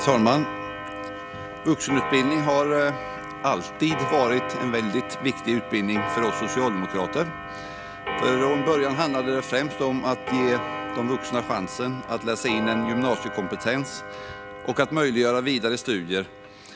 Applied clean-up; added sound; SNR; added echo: none; Clock; 7 dB; none.